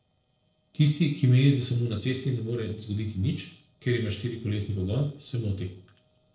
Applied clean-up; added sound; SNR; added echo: neural separator model SepFormer DNS4.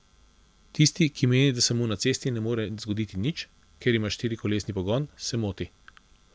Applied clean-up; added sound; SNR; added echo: none; none; none; none.